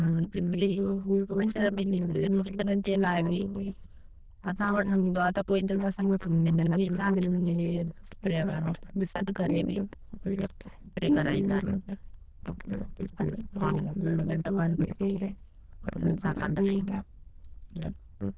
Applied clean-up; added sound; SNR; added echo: neural diffusion model UNIVERSE++.